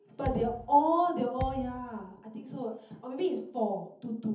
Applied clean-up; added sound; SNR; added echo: none; Thump, thud; 11 dB; reverberation time 0.7 s.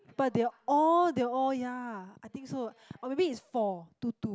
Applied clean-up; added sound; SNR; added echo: none; none; none; none.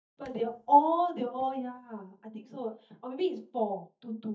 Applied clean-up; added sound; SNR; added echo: neural mask model DeepFilterNet 3.